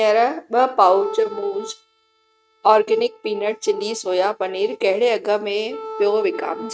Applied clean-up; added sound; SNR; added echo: neural mask model RNNoise.